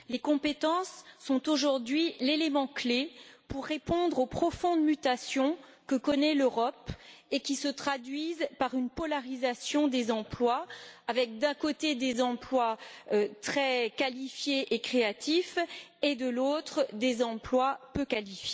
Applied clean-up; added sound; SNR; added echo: none; none; none; none.